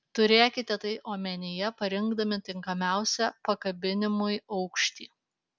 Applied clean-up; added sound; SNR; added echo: none; none; none; none.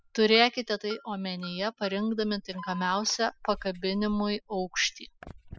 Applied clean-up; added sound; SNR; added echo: classical method spectral subtraction.